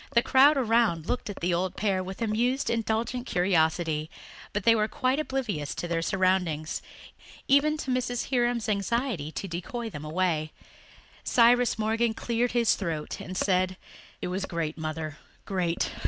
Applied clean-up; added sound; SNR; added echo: none; none; none; none.